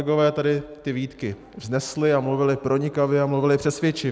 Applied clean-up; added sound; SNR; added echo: none; none; none; none.